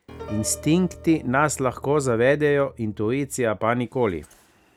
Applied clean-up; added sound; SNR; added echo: none; Piano; 19 dB; none.